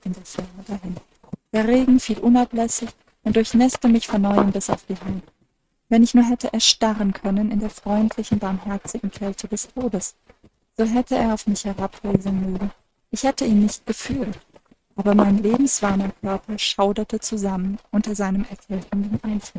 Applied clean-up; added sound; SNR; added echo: neural mask model RNNoise.